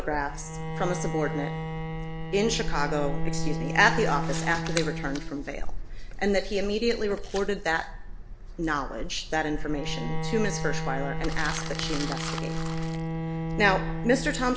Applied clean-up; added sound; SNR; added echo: none; Crumpling, crinkling + Bowed string instrument; 6 dB; none.